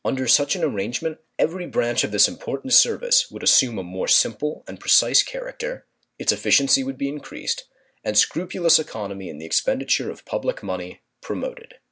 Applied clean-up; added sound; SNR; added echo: none; none; none; none.